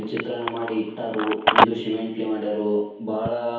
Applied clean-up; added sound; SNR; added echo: none; Telephone; 0 dB; reverberation time 2.2 s.